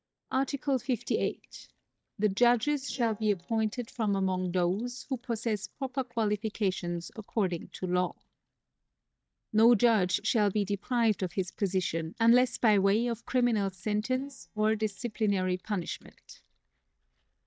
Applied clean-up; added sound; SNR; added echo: neural mask model DeepFilterNet 3.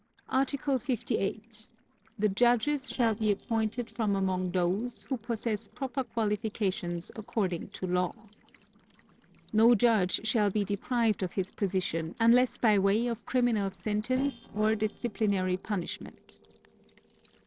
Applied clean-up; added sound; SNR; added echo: neural separator model SepFormer DNS4.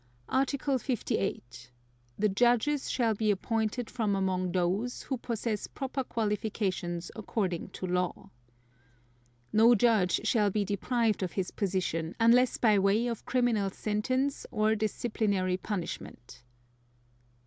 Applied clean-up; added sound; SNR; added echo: none; none; none; none.